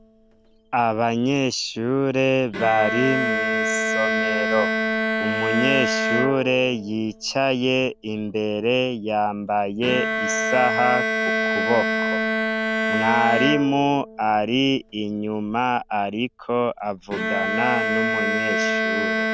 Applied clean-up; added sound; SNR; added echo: none; Bowed string instrument; 2 dB; none.